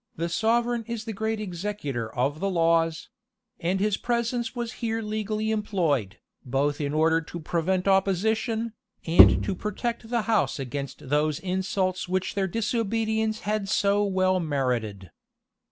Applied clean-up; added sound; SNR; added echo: none; Bowed string instrument; -4 dB; none.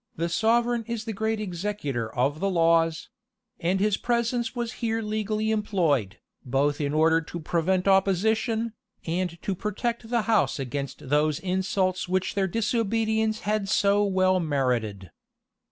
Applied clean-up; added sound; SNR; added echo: none; none; none; none.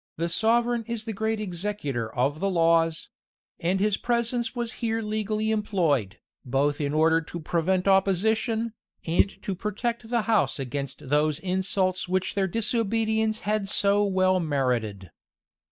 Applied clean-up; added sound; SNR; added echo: neural mask model DeepFilterNet 3.